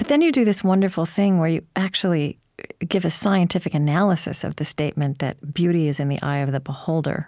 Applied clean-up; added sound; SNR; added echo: none; none; none; none.